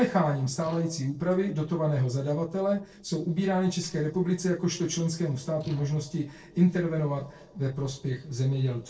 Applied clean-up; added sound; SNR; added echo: neural separator model SepFormer DNS4.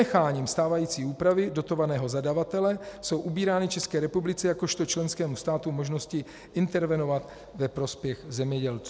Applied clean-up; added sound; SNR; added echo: none; none; none; none.